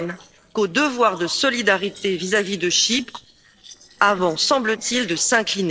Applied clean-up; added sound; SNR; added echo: neural separator model SepFormer DNS4.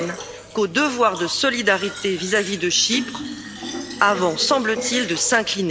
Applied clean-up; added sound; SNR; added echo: none; Fill (with liquid); 12 dB; none.